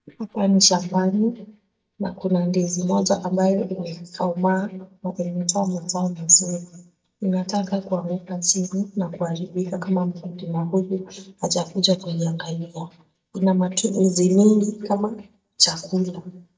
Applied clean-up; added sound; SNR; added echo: neural mask model DeepFilterNet 3.